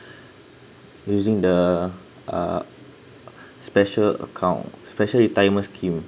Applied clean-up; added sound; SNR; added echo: none; none; none; none.